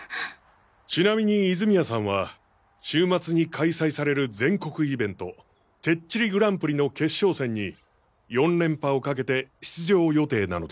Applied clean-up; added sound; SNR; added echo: none; none; none; none.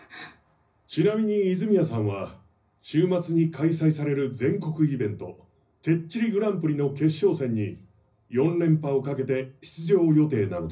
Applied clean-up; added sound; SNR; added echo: none; none; none; reverberation time 0.4 s.